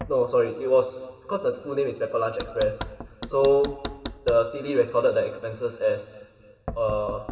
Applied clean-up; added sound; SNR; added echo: none; Knock; 15 dB; reverberation time 2.3 s.